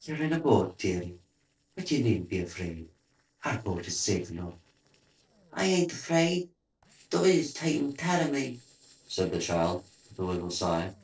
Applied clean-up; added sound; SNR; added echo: neural separator model SepFormer DNS4.